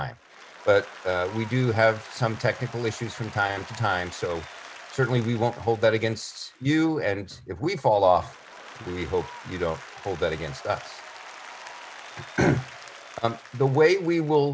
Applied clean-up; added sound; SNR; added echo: none; Applause; 18 dB; none.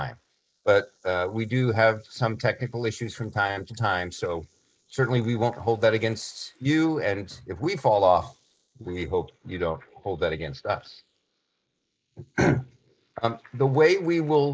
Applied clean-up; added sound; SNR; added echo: neural mask model Resemble Enhance denoiser.